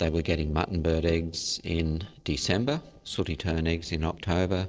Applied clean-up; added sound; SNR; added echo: neural separator model SepFormer DNS4.